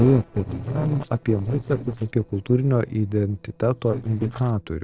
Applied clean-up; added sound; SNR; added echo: neural separator model SepFormer DNS4.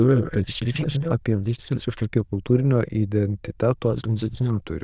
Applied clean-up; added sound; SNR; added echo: neural diffusion model UNIVERSE++.